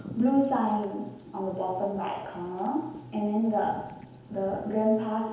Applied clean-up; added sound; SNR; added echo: none; Bird vocalization, bird call, bird song; 19 dB; reverberation time 1.0 s.